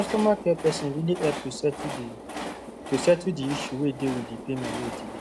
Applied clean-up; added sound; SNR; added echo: none; Train; 9 dB; none.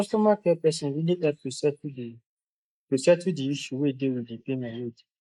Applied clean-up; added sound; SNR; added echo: neural mask model Resemble Enhance denoiser.